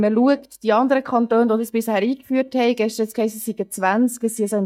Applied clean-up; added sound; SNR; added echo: neural mask model DeepFilterNet 3.